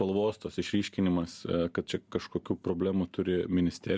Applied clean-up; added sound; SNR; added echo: none; none; none; none.